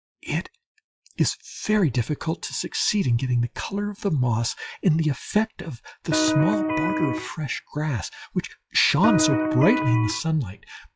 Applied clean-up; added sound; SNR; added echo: classical method log-MMSE.